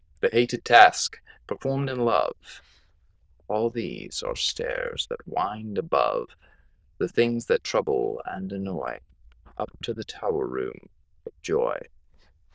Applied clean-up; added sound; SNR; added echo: neural diffusion model UNIVERSE++.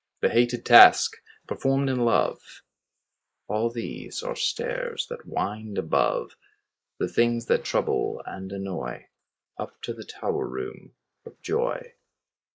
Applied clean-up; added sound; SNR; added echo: neural mask model Resemble Enhance denoiser.